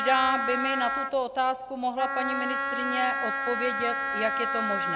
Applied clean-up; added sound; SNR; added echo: none; Wind instrument, woodwind instrument; 1 dB; none.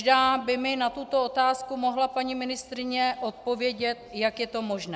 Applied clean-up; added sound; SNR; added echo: none; none; none; none.